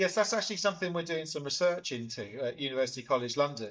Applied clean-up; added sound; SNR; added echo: neural mask model DeepFilterNet 3.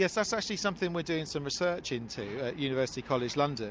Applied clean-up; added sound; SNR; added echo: none; none; none; none.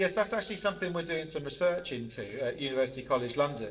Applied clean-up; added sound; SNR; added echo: neural separator model SepFormer DNS4.